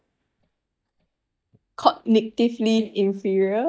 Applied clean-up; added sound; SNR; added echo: neural mask model DeepFilterNet 3.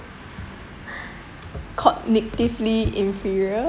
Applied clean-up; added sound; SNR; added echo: none; none; none; none.